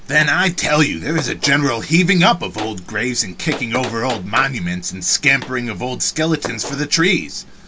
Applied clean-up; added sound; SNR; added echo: none; Fireworks + Gunshot, gunfire; 15 dB; none.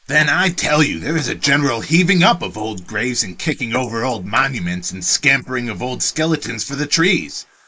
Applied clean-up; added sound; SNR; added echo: neural mask model Resemble Enhance denoiser.